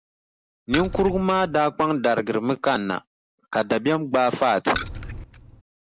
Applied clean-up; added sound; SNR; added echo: none; Keys jangling; 9 dB; none.